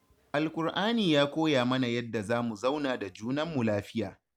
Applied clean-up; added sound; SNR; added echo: none; none; none; none.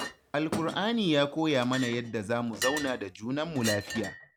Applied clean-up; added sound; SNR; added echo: none; Chink, clink; 9 dB; none.